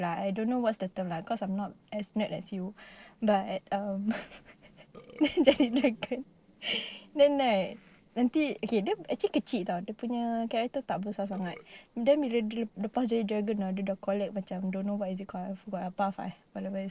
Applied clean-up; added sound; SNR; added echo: neural separator model SepFormer DNS4.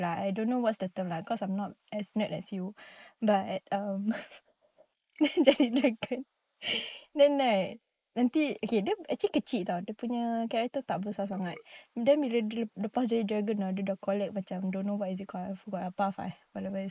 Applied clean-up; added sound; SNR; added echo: neural mask model Resemble Enhance denoiser.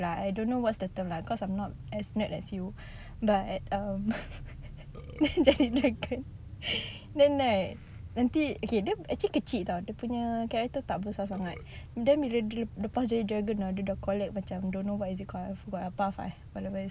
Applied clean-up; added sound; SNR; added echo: none; Burping, eructation; 19 dB; none.